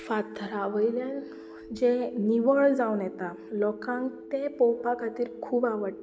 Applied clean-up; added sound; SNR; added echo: none; Telephone; 16 dB; none.